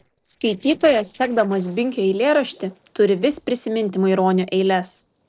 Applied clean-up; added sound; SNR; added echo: neural separator model SepFormer DNS4.